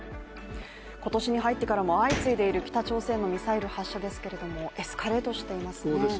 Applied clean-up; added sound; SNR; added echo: none; Gunshot, gunfire; 11 dB; none.